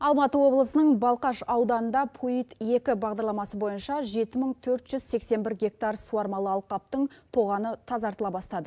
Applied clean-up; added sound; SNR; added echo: none; none; none; none.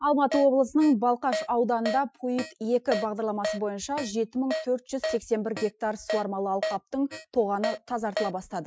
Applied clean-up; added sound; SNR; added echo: classical method Wiener filter.